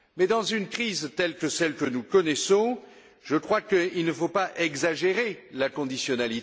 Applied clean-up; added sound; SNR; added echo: none; none; none; none.